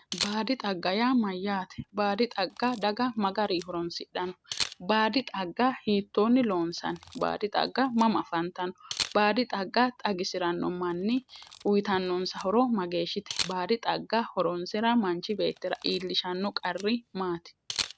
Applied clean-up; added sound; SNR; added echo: none; Camera; 15 dB; none.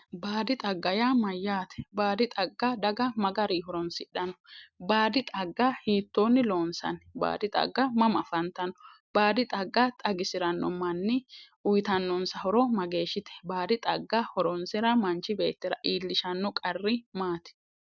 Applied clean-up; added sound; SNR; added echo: none; none; none; none.